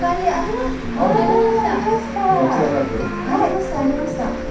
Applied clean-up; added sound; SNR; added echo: none; Traffic noise, roadway noise; 13 dB; reverberation time 0.6 s.